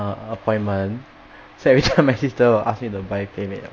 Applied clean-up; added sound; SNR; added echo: none; none; none; none.